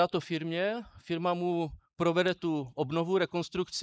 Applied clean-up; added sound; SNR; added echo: neural mask model Resemble Enhance denoiser.